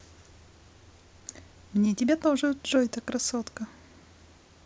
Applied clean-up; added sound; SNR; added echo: none; none; none; none.